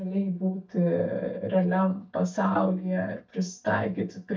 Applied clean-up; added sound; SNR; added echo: neural mask model DeepFilterNet 3.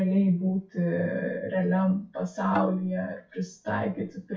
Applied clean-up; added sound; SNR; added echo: classical method WPE with log-MMSE.